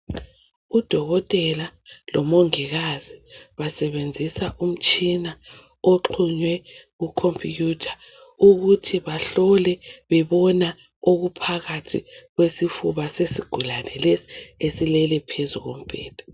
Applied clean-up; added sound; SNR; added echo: none; none; none; none.